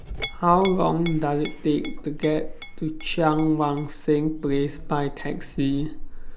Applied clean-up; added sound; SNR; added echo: none; Chink, clink; 8 dB; none.